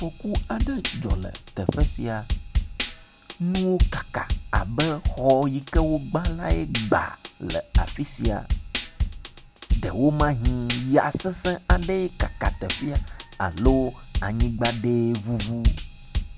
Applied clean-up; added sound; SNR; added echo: none; Drum kit; 0 dB; none.